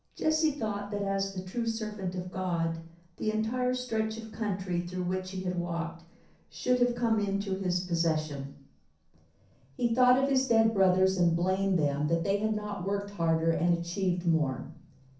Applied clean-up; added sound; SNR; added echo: none; none; none; reverberation time 0.6 s.